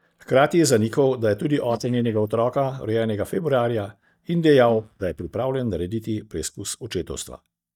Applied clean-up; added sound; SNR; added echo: neural mask model DeepFilterNet 3.